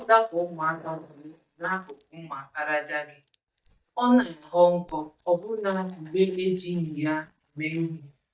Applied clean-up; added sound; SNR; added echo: neural mask model DeepFilterNet 3.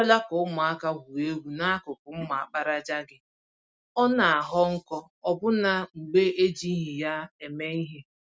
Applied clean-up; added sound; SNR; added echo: none; none; none; none.